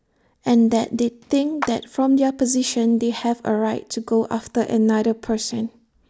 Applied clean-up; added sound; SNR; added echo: none; Clapping; 15 dB; none.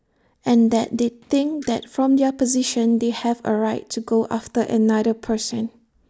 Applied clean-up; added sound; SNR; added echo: neural mask model Resemble Enhance denoiser.